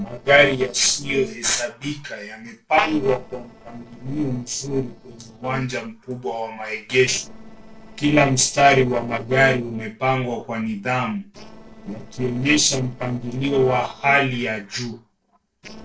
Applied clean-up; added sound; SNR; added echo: neural separator model SepFormer DNS4.